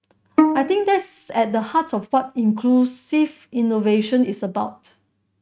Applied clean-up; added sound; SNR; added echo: neural mask model RNNoise.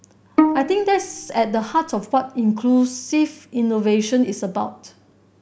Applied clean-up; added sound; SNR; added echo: none; Bowed string instrument; 2 dB; none.